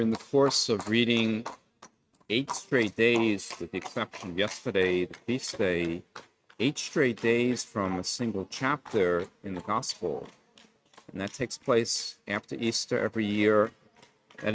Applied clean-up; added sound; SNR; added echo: neural mask model RNNoise.